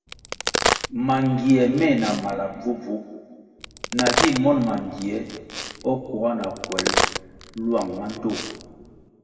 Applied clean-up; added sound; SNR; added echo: none; Crack; 4 dB; reverberation time 1.7 s.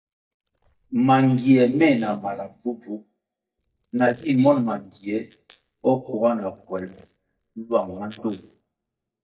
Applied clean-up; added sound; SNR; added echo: neural mask model DeepFilterNet 3.